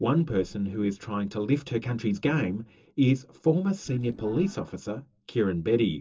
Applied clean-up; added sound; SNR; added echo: neural separator model SepFormer DNS4.